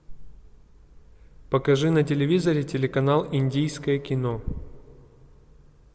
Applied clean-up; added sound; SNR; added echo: none; none; none; none.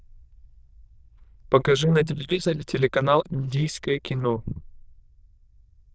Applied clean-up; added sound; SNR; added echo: neural diffusion model UNIVERSE++.